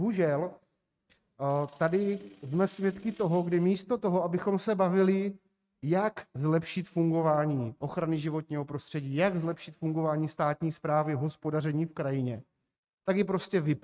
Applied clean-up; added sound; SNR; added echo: neural mask model RNNoise.